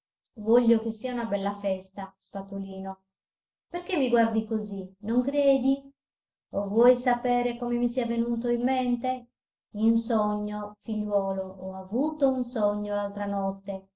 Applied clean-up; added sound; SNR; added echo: none; none; none; none.